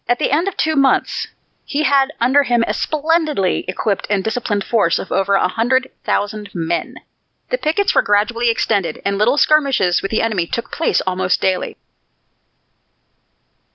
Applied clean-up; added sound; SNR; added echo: none; none; none; none.